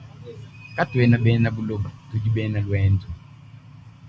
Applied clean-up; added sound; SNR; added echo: none; none; none; none.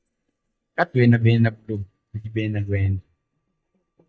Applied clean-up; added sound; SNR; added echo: neural mask model DeepFilterNet 3.